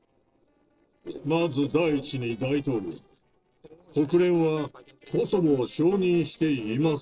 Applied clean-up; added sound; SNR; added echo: neural separator model SepFormer DNS4.